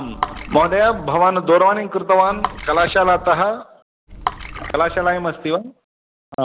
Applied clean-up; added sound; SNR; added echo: none; Water / Splash, splatter; 12 dB; none.